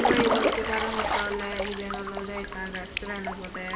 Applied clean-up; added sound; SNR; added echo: none; Drip / Trickle, dribble / Water / Splash, splatter; -3 dB; reverberation time 2.6 s.